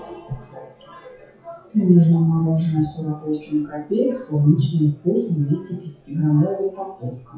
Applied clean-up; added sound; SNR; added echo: classical method WPE with log-MMSE.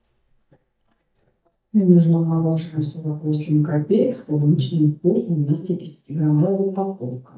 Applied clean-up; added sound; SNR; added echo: neural mask model DeepFilterNet 3.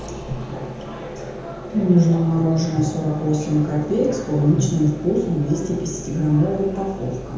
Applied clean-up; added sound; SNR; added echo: none; Engine starting; 20 dB; reverberation time 0.9 s.